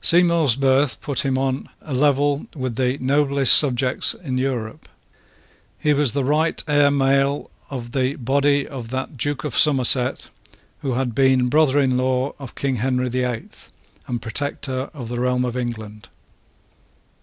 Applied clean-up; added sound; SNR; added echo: none; none; none; none.